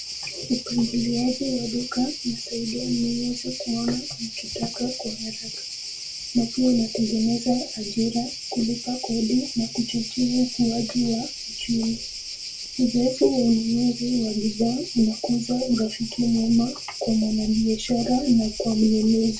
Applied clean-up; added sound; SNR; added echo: none; Cricket; 11 dB; reverberation time 0.1 s.